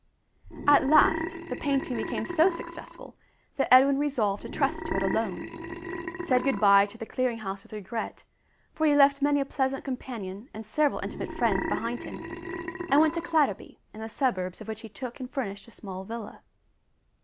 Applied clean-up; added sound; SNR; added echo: none; Burping, eructation; 7 dB; none.